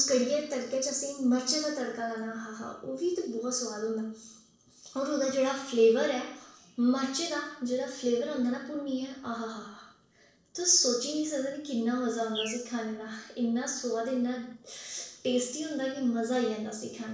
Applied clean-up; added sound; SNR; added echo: neural separator model SepFormer DNS4.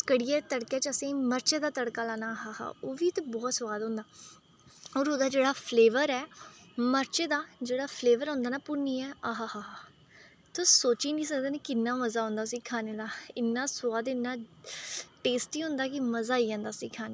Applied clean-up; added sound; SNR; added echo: none; none; none; none.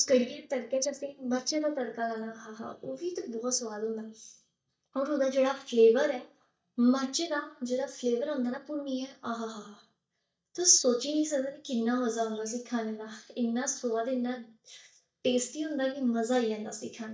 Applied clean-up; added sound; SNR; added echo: neural mask model DeepFilterNet 3.